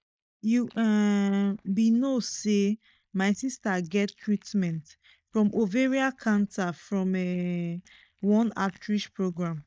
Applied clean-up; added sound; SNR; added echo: neural mask model DeepFilterNet 3.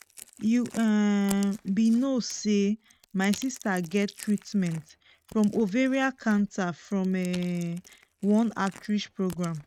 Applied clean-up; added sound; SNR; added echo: neural mask model RNNoise.